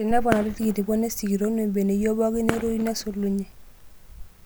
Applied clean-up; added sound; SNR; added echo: none; Fireworks; 11 dB; none.